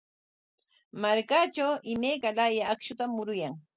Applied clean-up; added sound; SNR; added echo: none; none; none; none.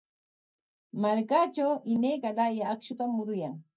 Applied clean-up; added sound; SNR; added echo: neural mask model DeepFilterNet 3.